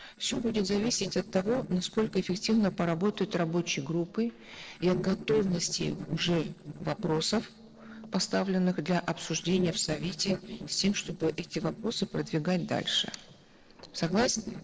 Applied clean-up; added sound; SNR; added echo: neural separator model SepFormer DNS4.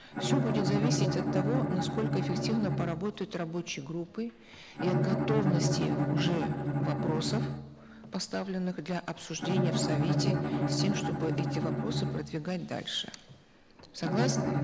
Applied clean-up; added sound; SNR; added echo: none; Bowed string instrument; -3 dB; none.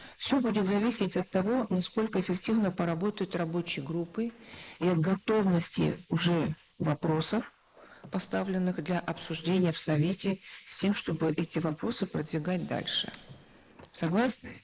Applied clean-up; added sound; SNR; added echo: neural mask model Resemble Enhance denoiser.